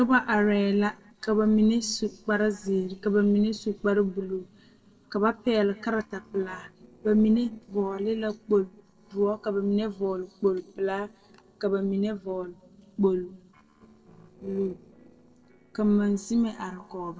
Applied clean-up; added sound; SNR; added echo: neural separator model SepFormer DNS4.